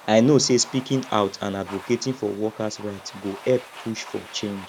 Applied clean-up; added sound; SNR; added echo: none; Domestic sounds, home sounds; 18 dB; none.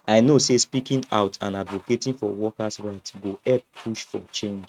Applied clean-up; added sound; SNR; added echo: neural mask model RNNoise.